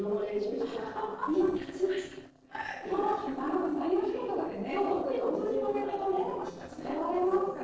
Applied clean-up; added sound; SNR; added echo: neural separator model SepFormer DNS4.